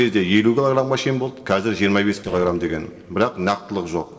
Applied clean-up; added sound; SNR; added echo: neural separator model SepFormer DNS4.